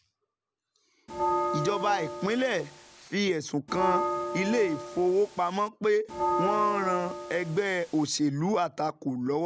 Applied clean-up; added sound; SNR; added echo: none; Bell; 3 dB; none.